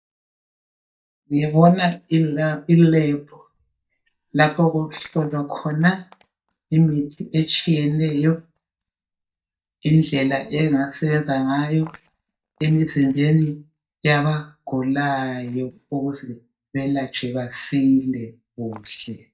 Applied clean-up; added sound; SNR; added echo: neural mask model DeepFilterNet 3.